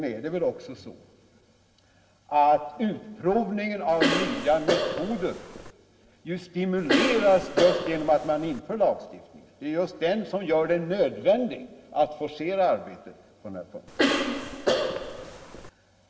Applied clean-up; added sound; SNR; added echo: none; Cough; 0 dB; reverberation time 1.5 s.